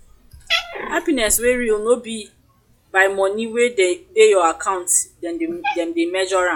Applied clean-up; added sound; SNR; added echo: classical method log-MMSE.